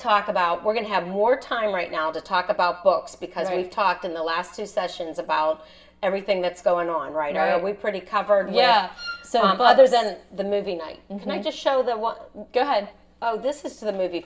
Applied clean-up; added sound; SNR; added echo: none; Wind instrument, woodwind instrument; 15 dB; reverberation time 0.6 s.